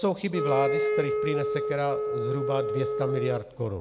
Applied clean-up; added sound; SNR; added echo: none; Wind instrument, woodwind instrument; -1 dB; none.